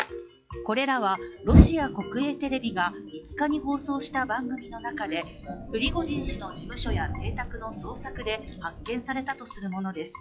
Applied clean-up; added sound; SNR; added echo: classical method log-MMSE.